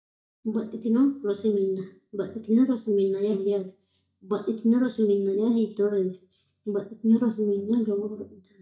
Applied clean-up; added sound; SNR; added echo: neural mask model DeepFilterNet 3.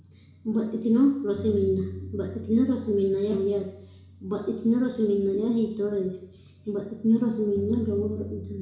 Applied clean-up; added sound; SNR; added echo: none; Bass guitar; 16 dB; reverberation time 0.6 s.